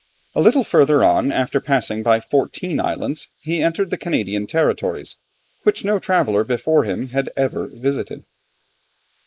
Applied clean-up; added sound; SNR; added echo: neural mask model Resemble Enhance denoiser.